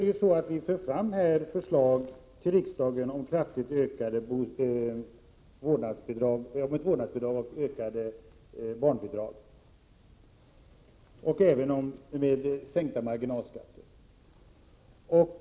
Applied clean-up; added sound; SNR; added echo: none; none; none; none.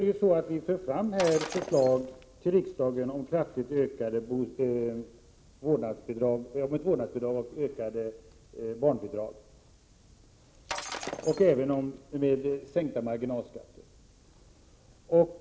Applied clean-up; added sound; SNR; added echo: none; Shatter; 10 dB; none.